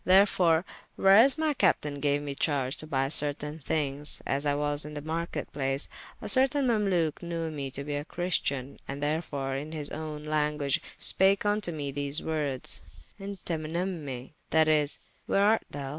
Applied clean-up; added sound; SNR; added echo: none; none; none; none.